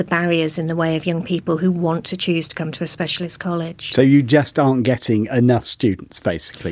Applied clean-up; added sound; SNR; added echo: none; none; none; none.